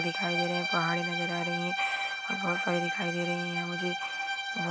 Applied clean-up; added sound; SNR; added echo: none; Bowed string instrument; -1 dB; none.